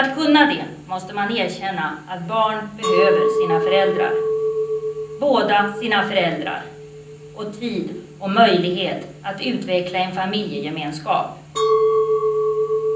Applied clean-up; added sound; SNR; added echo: none; Chink, clink; 2 dB; reverberation time 0.6 s.